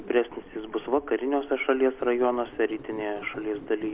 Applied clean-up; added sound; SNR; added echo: none; Squeak; 20 dB; none.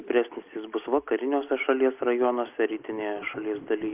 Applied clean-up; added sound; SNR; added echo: neural mask model Resemble Enhance denoiser.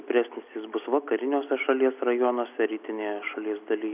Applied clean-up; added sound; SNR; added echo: none; none; none; none.